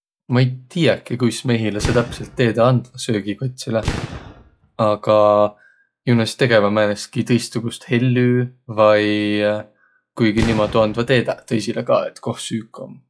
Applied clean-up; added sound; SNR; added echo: classical method log-MMSE.